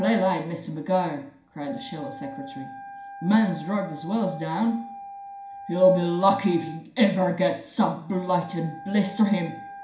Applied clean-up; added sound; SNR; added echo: none; Wind instrument, woodwind instrument; 16 dB; reverberation time 0.5 s.